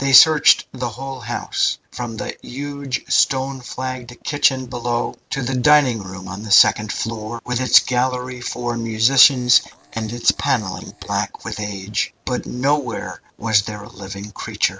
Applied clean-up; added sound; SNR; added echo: neural separator model SepFormer DNS4.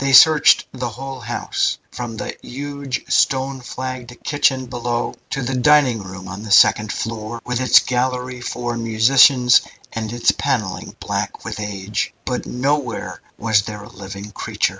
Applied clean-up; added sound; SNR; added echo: none; none; none; none.